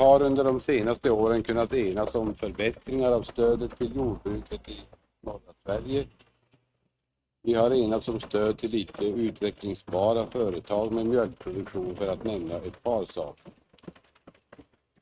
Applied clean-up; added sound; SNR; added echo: neural mask model RNNoise.